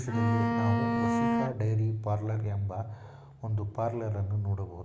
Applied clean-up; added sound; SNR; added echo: none; Bowed string instrument; -2 dB; none.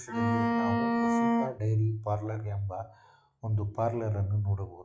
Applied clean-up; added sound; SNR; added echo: classical method log-MMSE.